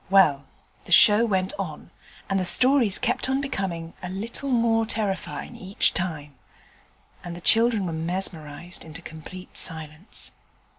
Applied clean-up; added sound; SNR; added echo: none; none; none; none.